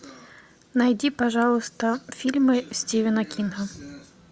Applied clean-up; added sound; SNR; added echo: none; none; none; none.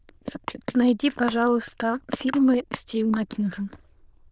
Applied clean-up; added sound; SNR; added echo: neural diffusion model UNIVERSE++.